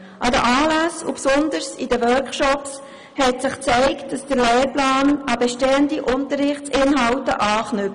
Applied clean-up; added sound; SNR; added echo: none; none; none; none.